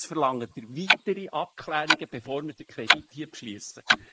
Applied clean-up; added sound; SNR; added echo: neural mask model Resemble Enhance denoiser.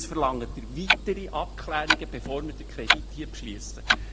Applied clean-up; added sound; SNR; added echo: none; Clock; -3 dB; none.